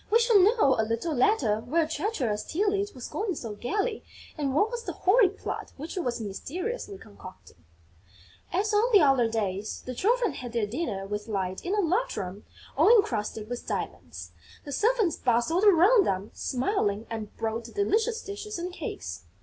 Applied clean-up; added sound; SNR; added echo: none; none; none; none.